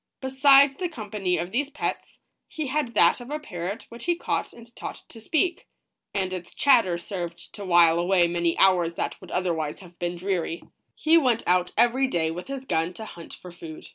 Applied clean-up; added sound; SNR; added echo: none; none; none; none.